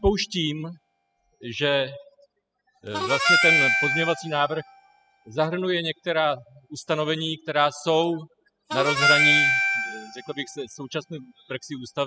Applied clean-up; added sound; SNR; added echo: classical method spectral subtraction.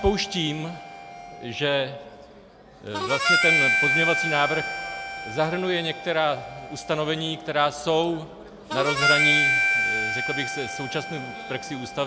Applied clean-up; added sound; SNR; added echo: none; Harmonica; -1 dB; none.